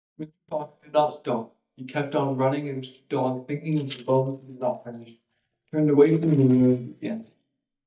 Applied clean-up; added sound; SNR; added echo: neural mask model DeepFilterNet 3.